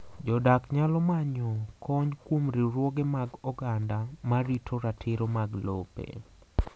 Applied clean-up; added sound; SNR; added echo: none; none; none; none.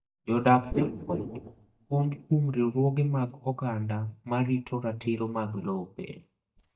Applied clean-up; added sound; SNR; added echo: neural mask model DeepFilterNet 3.